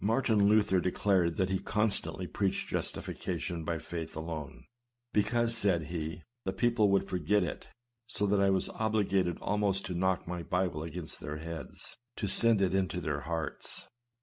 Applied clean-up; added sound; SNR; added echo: none; none; none; none.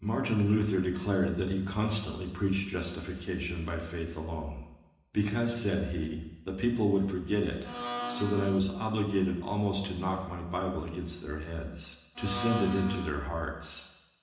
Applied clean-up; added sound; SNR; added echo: none; Domestic sounds, home sounds; 6 dB; reverberation time 1.0 s.